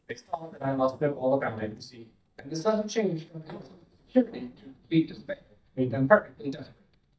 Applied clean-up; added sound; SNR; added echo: neural mask model DeepFilterNet 3.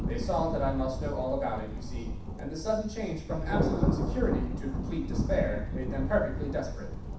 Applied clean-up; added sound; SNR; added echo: none; Thunder; -1 dB; reverberation time 0.7 s.